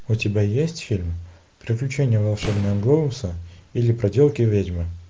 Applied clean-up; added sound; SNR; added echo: none; Boom; 16 dB; none.